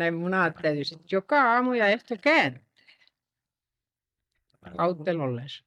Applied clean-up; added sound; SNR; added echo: neural mask model DeepFilterNet 3.